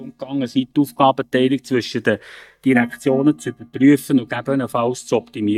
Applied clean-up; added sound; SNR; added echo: neural mask model DeepFilterNet 3.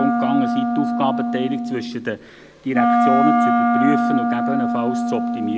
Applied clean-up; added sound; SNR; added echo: none; Wind instrument, woodwind instrument; -5 dB; none.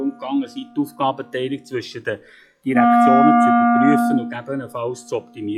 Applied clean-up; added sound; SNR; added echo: classical method log-MMSE.